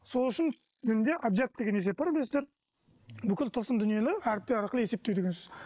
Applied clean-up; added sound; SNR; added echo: neural mask model Resemble Enhance denoiser.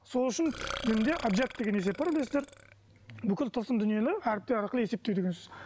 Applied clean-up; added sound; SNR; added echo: none; Burping, eructation; 12 dB; none.